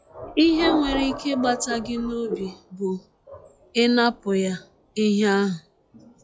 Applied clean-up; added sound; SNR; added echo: classical method log-MMSE.